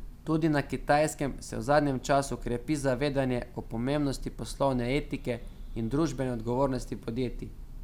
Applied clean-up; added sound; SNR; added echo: none; Bird / Breathing; 12 dB; none.